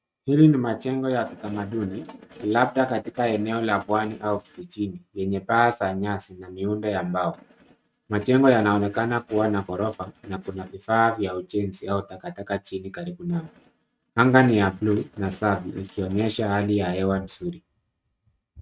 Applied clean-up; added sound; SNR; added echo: neural mask model RNNoise.